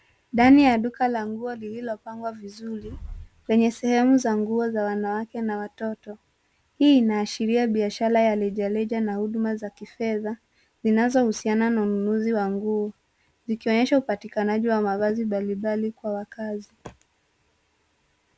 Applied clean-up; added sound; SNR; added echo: none; none; none; none.